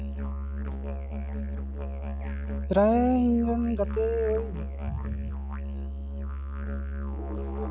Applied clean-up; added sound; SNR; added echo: none; Musical instrument; 2 dB; none.